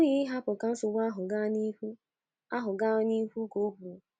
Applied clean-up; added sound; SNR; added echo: none; none; none; none.